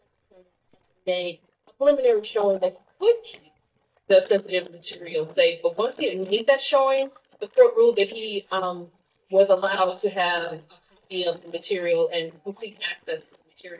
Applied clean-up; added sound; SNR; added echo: neural mask model DeepFilterNet 3.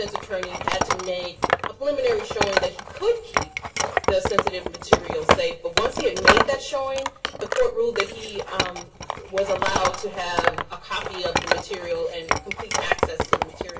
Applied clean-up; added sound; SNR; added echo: none; Wood; -2 dB; reverberation time 0.1 s.